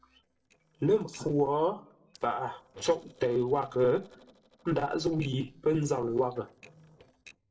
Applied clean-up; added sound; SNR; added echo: neural separator model SepFormer DNS4.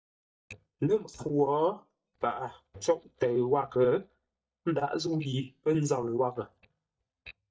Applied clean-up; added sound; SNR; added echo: neural mask model DeepFilterNet 3.